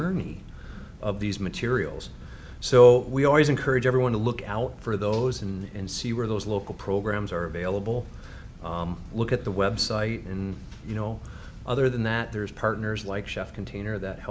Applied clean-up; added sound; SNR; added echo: none; none; none; none.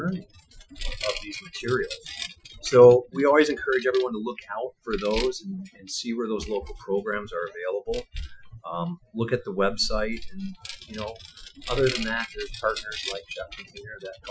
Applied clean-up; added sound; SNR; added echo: classical method Wiener filter.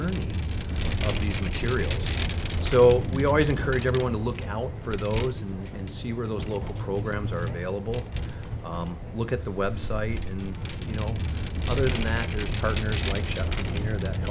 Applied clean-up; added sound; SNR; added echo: none; Vehicle; 1 dB; none.